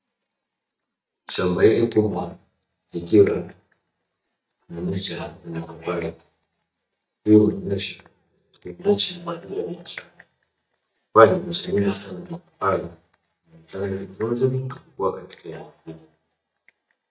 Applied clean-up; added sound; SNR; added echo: neural mask model DeepFilterNet 3.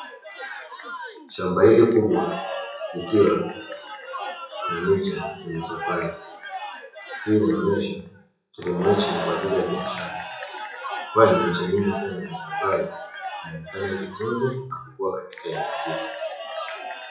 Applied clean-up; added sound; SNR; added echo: classical method WPE with log-MMSE.